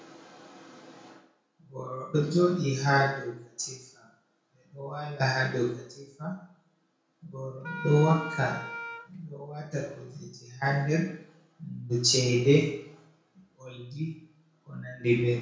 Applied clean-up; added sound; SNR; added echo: none; Wind instrument, woodwind instrument; 10 dB; reverberation time 0.6 s.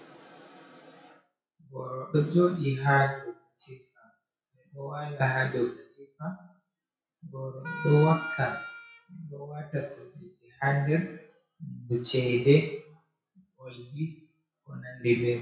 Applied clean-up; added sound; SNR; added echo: classical method WPE with log-MMSE.